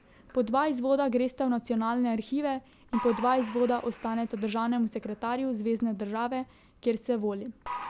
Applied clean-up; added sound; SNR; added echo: none; Applause / Crowd; 17 dB; none.